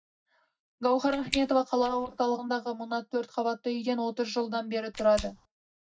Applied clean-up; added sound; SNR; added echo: neural mask model DeepFilterNet 3.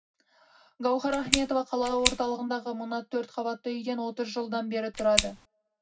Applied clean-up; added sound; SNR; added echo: none; Scissors; 0 dB; reverberation time 0.4 s.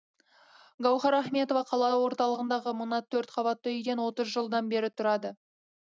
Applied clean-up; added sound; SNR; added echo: none; none; none; none.